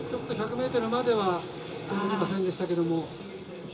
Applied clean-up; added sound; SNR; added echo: none; Toilet flush; 20 dB; reverberation time 0.2 s.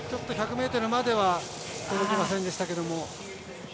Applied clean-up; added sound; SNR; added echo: none; none; none; none.